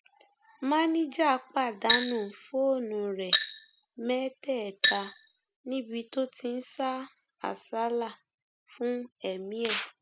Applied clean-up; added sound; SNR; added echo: none; Glass; 0 dB; none.